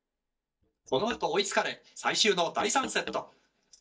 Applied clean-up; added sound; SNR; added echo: neural mask model DeepFilterNet 3.